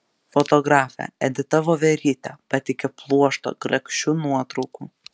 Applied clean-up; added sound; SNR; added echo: none; none; none; none.